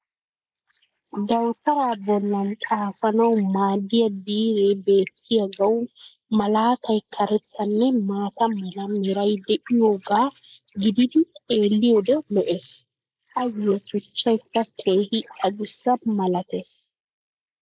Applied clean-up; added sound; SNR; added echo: neural mask model Resemble Enhance denoiser.